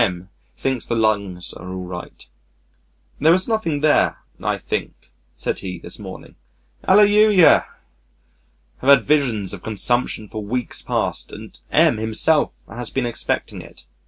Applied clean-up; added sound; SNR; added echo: none; none; none; none.